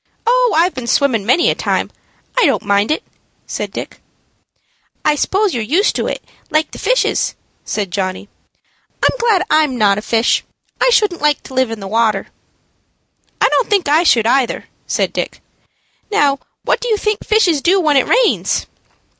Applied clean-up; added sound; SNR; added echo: none; none; none; none.